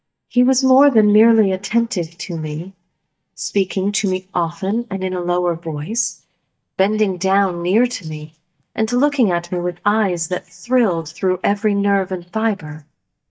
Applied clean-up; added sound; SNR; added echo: neural mask model DeepFilterNet 3.